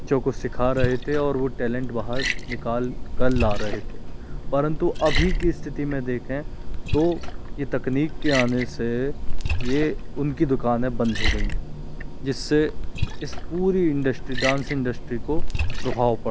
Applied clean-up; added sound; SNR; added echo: none; Liquid; -1 dB; none.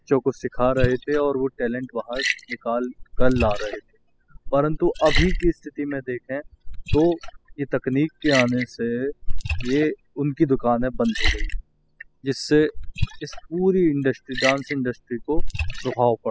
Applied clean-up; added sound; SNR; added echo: classical method spectral subtraction.